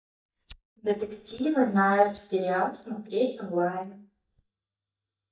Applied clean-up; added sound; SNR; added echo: neural mask model DeepFilterNet 3.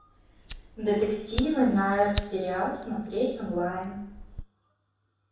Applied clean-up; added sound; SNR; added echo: none; Fire; 11 dB; reverberation time 0.7 s.